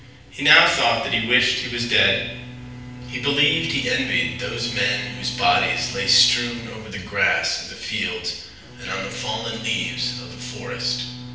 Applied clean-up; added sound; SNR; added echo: none; Bowed string instrument; 15 dB; reverberation time 0.9 s.